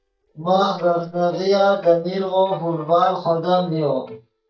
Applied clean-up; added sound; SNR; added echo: neural mask model DeepFilterNet 3.